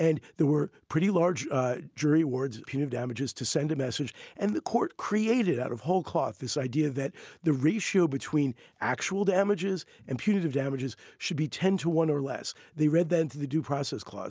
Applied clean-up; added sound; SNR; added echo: none; none; none; none.